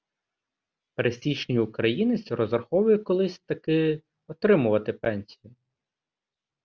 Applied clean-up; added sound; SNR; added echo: none; none; none; none.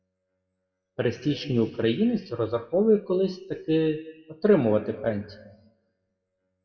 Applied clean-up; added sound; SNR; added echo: classical method WPE with log-MMSE.